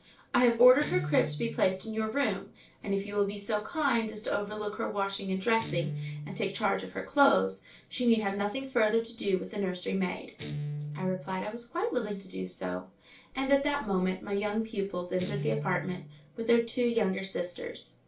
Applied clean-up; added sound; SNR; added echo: none; Guitar; 13 dB; reverberation time 0.2 s.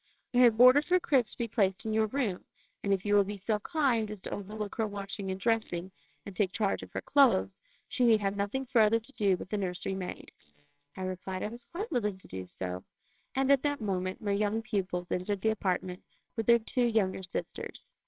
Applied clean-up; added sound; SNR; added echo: neural separator model SepFormer WHAMR!.